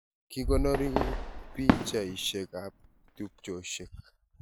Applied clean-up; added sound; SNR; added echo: none; Fireworks; -3 dB; none.